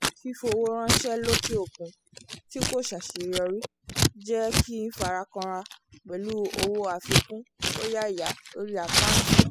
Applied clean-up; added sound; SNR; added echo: classical method spectral subtraction.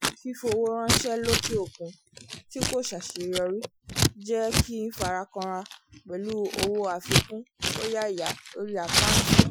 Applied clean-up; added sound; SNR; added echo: classical method Wiener filter.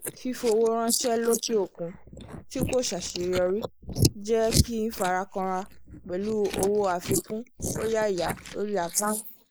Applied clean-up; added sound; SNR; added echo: neural mask model Resemble Enhance denoiser.